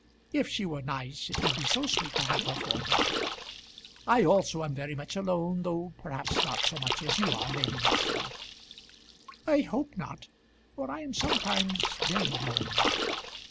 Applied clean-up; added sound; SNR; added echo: none; Splash, splatter; 0 dB; none.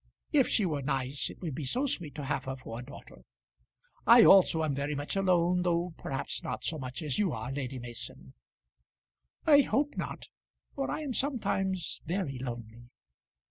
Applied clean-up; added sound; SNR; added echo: none; none; none; none.